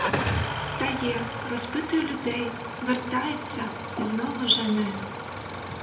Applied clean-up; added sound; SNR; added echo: none; Idling / Engine starting; 3 dB; reverberation time 0.8 s.